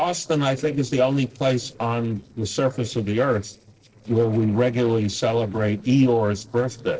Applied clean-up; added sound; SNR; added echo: neural separator model SepFormer DNS4.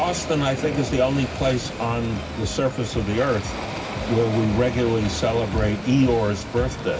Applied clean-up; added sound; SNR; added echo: none; Waves, surf; 9 dB; reverberation time 0.4 s.